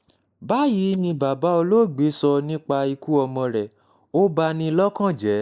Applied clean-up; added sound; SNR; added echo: neural mask model Resemble Enhance denoiser.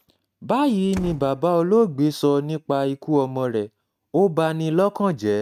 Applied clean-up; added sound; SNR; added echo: neural mask model RNNoise.